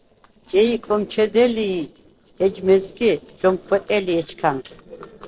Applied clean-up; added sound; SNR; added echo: neural separator model SepFormer DNS4.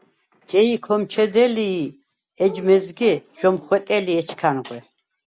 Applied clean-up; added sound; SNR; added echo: none; none; none; none.